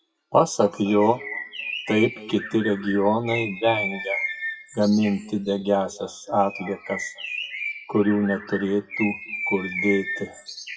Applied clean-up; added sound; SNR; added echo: classical method WPE with log-MMSE.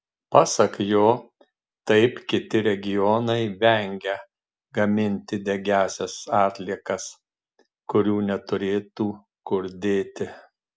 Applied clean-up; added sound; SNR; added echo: none; none; none; none.